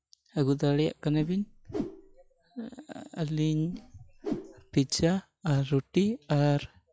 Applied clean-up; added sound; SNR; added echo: classical method log-MMSE.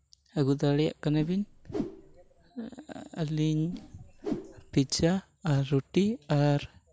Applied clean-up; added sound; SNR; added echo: none; Whoosh, swoosh, swish; 11 dB; none.